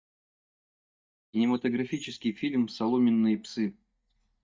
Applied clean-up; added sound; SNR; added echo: neural mask model DeepFilterNet 3.